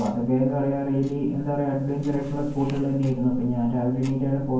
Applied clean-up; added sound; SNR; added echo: none; Tick-tock; 16 dB; reverberation time 0.9 s.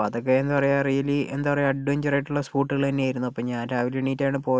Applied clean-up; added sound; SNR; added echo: none; none; none; none.